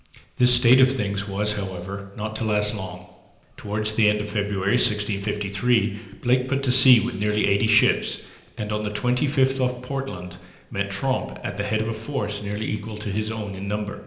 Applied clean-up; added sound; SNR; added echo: none; none; none; reverberation time 0.9 s.